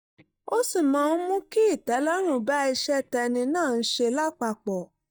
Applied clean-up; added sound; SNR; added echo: neural mask model DeepFilterNet 3.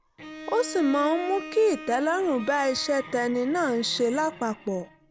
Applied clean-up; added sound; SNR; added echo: none; Bowed string instrument; 15 dB; none.